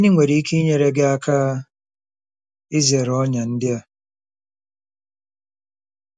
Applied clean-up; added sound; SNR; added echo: none; none; none; none.